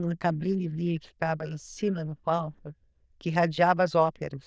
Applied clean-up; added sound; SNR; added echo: neural diffusion model UNIVERSE++.